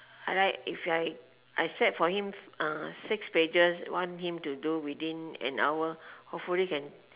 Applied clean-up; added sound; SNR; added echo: none; none; none; none.